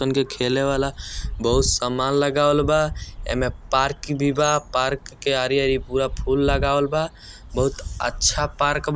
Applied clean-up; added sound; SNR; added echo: none; Bird; 10 dB; none.